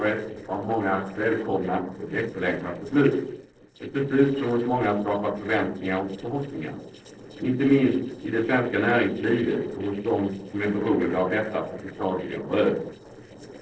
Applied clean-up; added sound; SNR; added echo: neural separator model SepFormer DNS4.